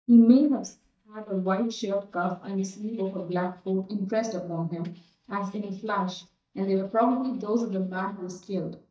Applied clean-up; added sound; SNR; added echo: neural mask model DeepFilterNet 3.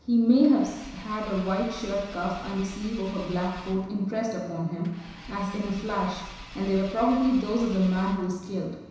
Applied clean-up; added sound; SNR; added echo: none; Engine / Car; 17 dB; reverberation time 1.0 s.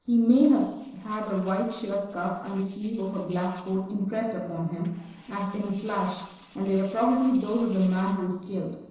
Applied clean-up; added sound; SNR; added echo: neural separator model SepFormer DNS4.